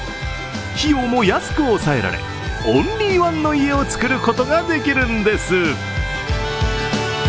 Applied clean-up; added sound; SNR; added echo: none; none; none; none.